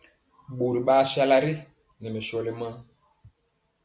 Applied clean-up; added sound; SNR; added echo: none; none; none; none.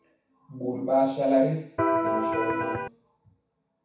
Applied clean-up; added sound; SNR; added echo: none; Electric guitar; -3 dB; reverberation time 0.7 s.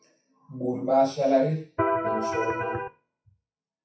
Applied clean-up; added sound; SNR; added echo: classical method WPE with log-MMSE.